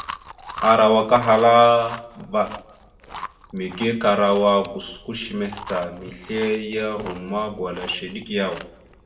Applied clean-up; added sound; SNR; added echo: none; Chewing, mastication; 16 dB; reverberation time 0.6 s.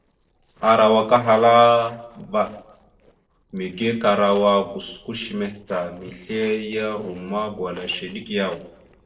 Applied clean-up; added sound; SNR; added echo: neural separator model SepFormer DNS4.